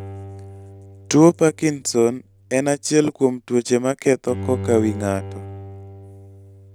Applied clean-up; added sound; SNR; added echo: none; Bowed string instrument; 14 dB; none.